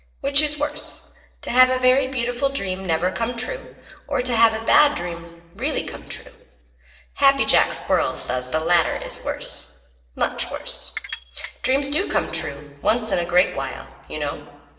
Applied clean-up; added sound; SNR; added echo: neural separator model SepFormer DNS4.